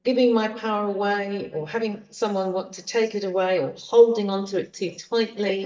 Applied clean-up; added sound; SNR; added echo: neural mask model DeepFilterNet 3.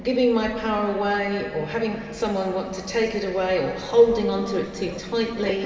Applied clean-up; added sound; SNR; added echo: none; Mechanisms; 18 dB; reverberation time 2.3 s.